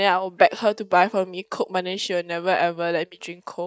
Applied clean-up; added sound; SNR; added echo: neural mask model DeepFilterNet 3.